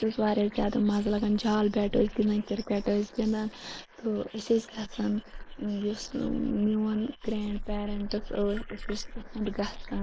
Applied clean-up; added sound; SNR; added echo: neural mask model Resemble Enhance denoiser.